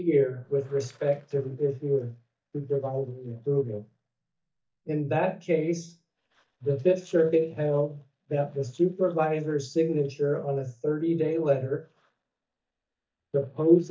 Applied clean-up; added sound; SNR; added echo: neural mask model DeepFilterNet 3.